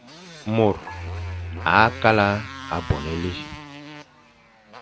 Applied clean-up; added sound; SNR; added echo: none; Motorcycle + Marimba, xylophone; 12 dB; none.